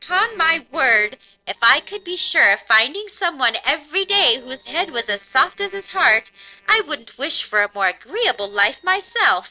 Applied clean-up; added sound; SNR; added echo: neural separator model SepFormer DNS4.